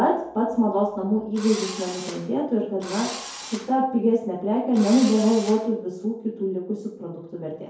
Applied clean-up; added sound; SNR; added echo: none; Engine / Drill; 13 dB; reverberation time 2.3 s.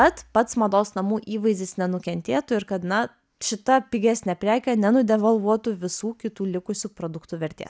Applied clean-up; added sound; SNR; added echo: none; none; none; none.